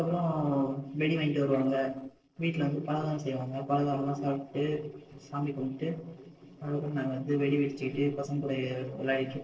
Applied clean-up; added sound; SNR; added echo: neural separator model SepFormer DNS4.